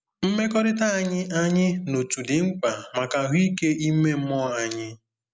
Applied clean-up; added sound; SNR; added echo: none; none; none; none.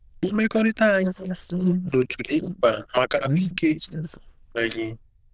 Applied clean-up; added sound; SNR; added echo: neural diffusion model UNIVERSE++.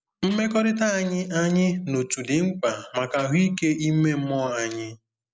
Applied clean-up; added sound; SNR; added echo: neural separator model SepFormer DNS4.